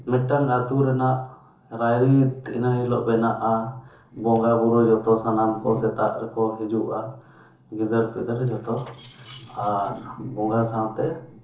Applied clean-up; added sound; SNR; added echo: neural separator model SepFormer DNS4.